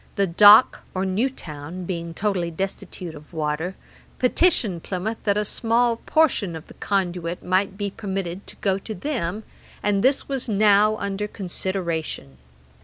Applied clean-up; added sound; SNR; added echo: none; none; none; none.